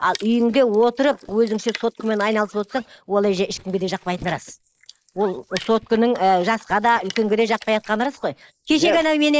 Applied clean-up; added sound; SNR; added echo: neural mask model Resemble Enhance denoiser.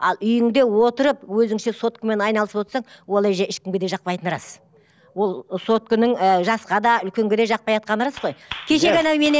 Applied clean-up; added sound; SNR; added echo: none; none; none; none.